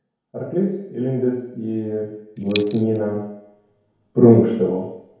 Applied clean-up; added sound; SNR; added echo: none; Coin (dropping); 13 dB; reverberation time 0.9 s.